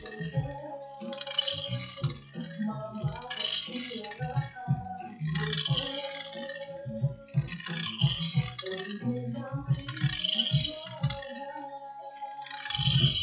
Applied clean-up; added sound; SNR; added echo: classical method WPE with log-MMSE.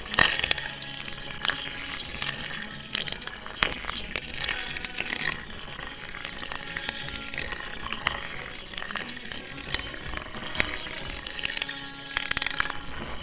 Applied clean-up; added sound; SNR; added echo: neural separator model SepFormer WHAMR!.